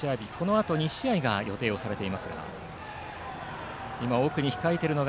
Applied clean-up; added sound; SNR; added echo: none; none; none; none.